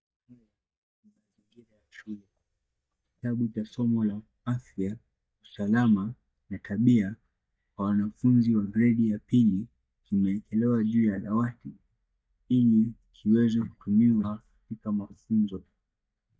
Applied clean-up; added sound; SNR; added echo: neural mask model DeepFilterNet 3.